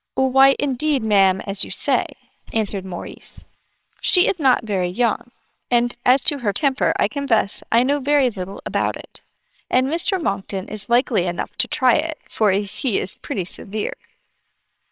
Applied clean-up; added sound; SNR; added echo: neural separator model SepFormer WHAMR!.